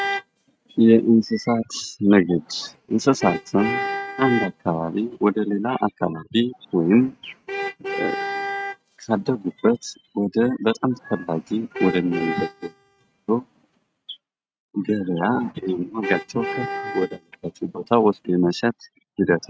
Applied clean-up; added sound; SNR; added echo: neural mask model RNNoise.